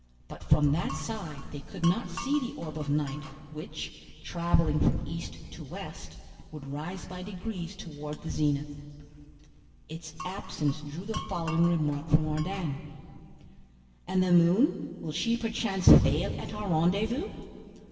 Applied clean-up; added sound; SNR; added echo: none; Glass; 13 dB; reverberation time 2.8 s.